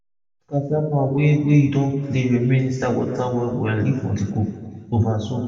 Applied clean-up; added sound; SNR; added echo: none; none; none; reverberation time 1.9 s.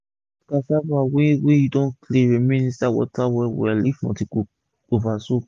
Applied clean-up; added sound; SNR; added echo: none; none; none; none.